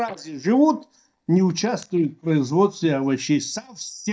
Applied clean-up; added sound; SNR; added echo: neural mask model DeepFilterNet 3.